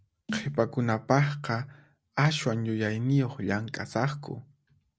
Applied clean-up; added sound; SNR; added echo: none; Snare drum; 14 dB; none.